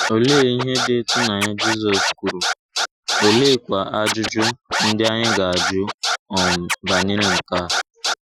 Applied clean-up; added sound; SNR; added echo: classical method Wiener filter.